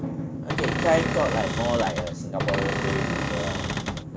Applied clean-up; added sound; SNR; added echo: none; Drum + Cupboard open or close / Door; -1 dB; none.